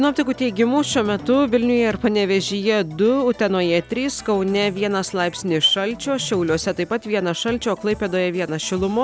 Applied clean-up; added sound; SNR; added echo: none; none; none; none.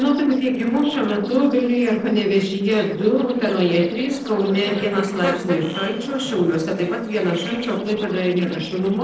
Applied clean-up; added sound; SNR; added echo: neural separator model SepFormer DNS4.